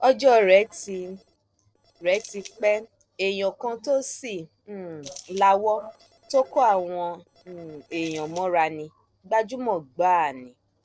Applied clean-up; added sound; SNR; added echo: neural separator model SepFormer DNS4.